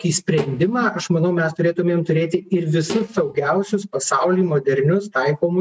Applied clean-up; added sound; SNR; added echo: neural mask model RNNoise.